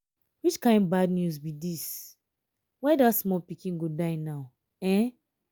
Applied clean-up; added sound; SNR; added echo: none; none; none; none.